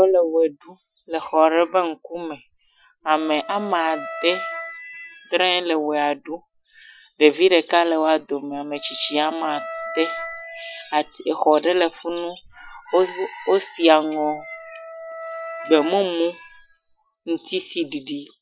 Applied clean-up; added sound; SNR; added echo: classical method Wiener filter.